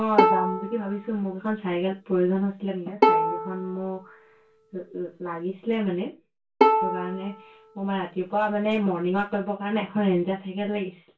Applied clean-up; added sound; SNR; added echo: none; Bowed string instrument; 0 dB; reverberation time 0.2 s.